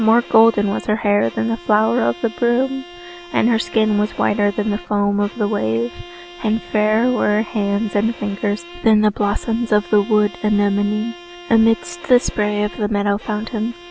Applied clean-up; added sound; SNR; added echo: none; Bowed string instrument; 19 dB; none.